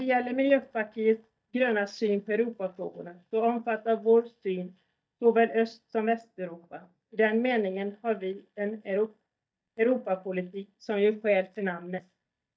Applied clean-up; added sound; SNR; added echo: neural mask model DeepFilterNet 3.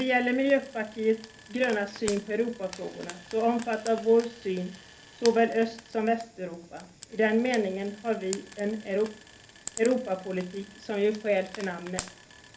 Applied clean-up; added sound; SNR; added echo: none; Frying (food); 17 dB; reverberation time 0.3 s.